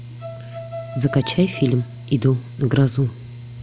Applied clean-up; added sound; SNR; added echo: none; Mechanical fan + Bowed string instrument; 12 dB; none.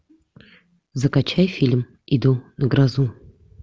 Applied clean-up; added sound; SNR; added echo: none; none; none; none.